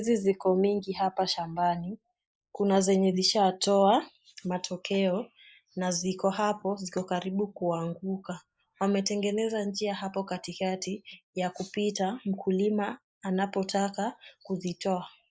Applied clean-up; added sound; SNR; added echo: neural mask model Resemble Enhance denoiser.